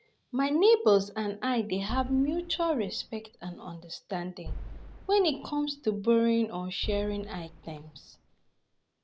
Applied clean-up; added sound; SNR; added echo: none; Boom; 12 dB; none.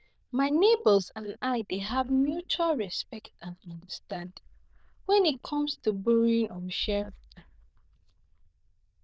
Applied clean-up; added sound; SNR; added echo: neural diffusion model UNIVERSE++.